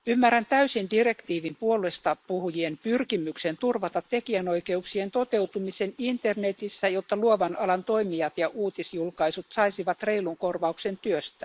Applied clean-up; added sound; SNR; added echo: neural mask model Resemble Enhance denoiser.